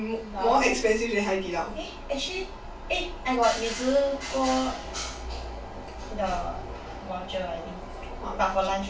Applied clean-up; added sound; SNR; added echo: none; none; none; reverberation time 0.2 s.